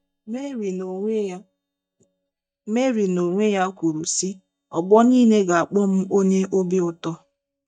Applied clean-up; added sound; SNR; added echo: neural mask model DeepFilterNet 3.